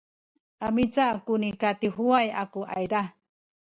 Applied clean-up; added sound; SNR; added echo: none; none; none; none.